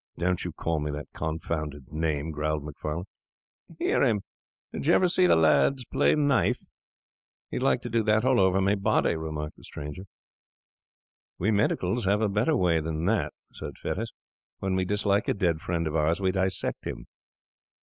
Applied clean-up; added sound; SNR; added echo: none; none; none; none.